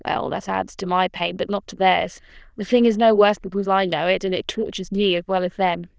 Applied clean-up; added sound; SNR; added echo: neural diffusion model UNIVERSE++.